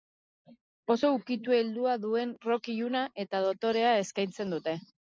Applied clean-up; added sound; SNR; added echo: neural mask model Resemble Enhance denoiser.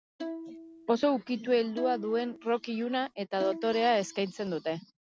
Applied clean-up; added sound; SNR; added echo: none; Bowed string instrument; 13 dB; none.